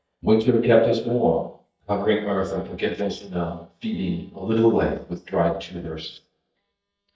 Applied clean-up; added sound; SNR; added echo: neural mask model DeepFilterNet 3.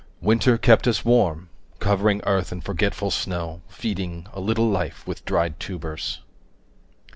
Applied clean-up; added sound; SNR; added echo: none; none; none; none.